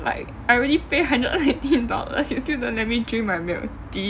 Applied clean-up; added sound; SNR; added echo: none; none; none; none.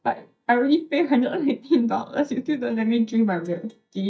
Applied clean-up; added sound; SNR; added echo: neural mask model DeepFilterNet 3.